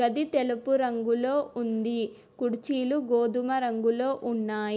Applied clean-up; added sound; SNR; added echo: none; none; none; none.